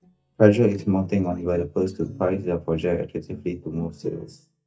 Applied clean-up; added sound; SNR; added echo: neural mask model DeepFilterNet 3.